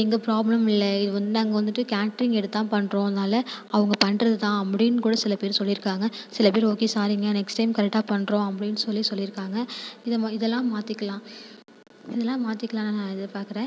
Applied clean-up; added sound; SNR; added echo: none; none; none; none.